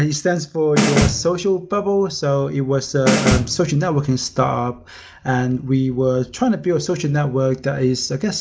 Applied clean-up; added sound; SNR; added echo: none; Snare drum; 1 dB; none.